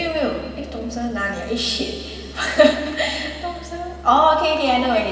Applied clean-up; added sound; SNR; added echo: none; Musical instrument; 18 dB; reverberation time 2.6 s.